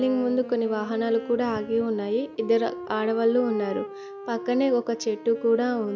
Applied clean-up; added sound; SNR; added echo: none; Wind instrument, woodwind instrument; 13 dB; none.